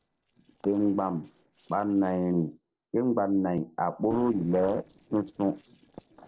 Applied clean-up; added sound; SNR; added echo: neural separator model SepFormer DNS4.